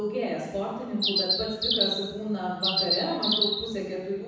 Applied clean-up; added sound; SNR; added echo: none; Bird; -2 dB; reverberation time 1.1 s.